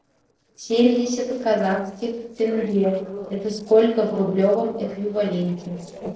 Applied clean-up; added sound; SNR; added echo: neural separator model SepFormer DNS4.